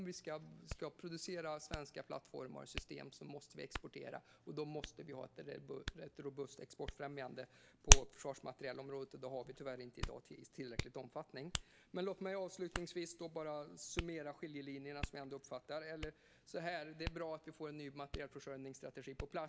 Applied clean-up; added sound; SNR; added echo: none; Hands; -5 dB; none.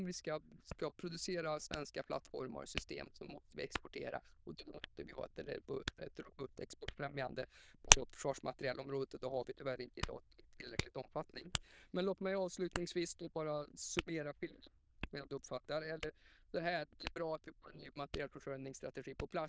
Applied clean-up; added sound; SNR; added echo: neural diffusion model UNIVERSE++.